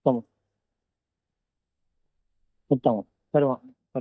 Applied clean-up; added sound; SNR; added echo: neural mask model DeepFilterNet 3.